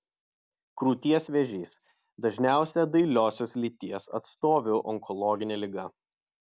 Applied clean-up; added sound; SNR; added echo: none; none; none; none.